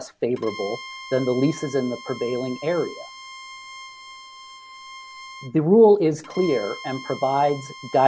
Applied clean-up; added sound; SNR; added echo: none; Bowed string instrument; 17 dB; none.